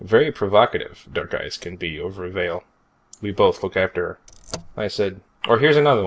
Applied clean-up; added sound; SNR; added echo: none; Car; 15 dB; none.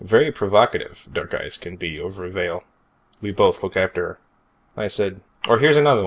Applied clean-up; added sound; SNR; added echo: none; none; none; none.